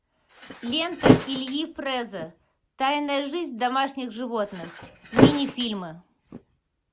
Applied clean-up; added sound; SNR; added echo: none; Thump, thud; -4 dB; none.